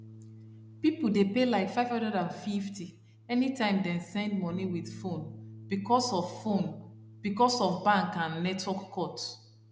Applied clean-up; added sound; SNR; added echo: none; Bass guitar; 19 dB; none.